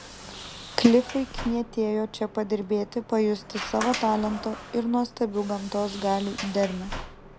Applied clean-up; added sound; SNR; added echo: none; Sliding door; 12 dB; none.